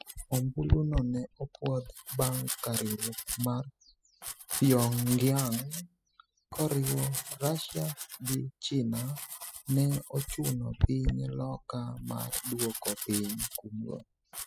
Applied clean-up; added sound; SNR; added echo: classical method spectral subtraction.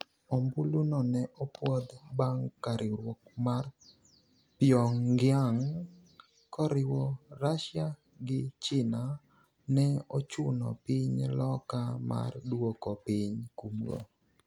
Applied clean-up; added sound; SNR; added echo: none; none; none; none.